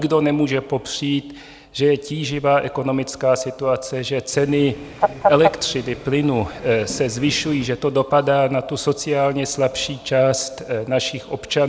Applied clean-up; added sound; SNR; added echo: none; Fowl; 6 dB; none.